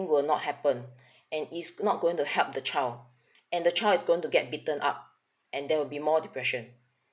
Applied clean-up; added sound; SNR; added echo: none; none; none; none.